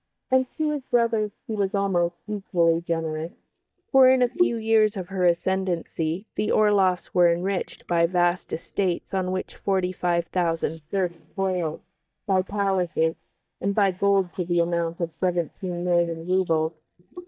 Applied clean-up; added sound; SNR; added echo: neural mask model DeepFilterNet 3.